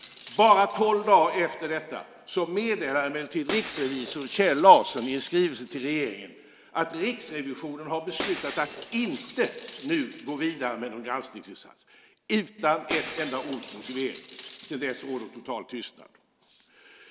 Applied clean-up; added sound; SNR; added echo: none; Shatter; 17 dB; none.